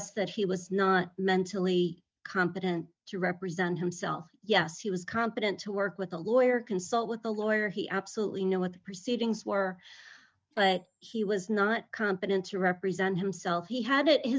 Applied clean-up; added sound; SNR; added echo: neural mask model DeepFilterNet 3.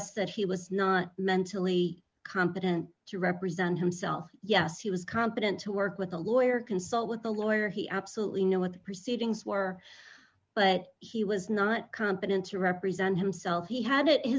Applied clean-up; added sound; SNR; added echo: none; none; none; none.